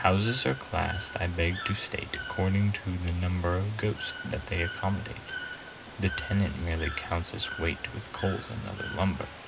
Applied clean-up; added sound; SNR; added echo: none; Water / Bird; 11 dB; reverberation time 0.2 s.